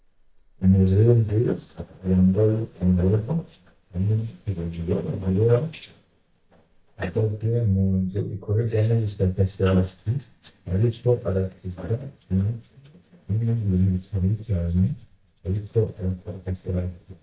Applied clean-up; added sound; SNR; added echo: neural mask model DeepFilterNet 3.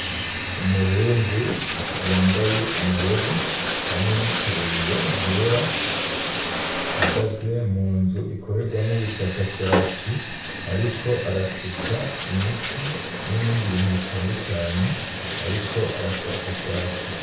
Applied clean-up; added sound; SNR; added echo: none; Bathtub (filling or washing); 3 dB; reverberation time 0.6 s.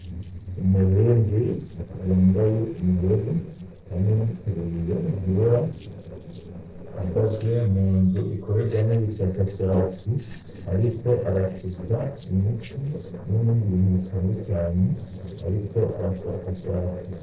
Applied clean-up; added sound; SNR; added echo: neural separator model SepFormer DNS4.